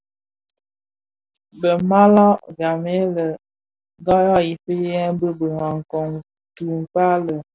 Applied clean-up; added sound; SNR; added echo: none; none; none; none.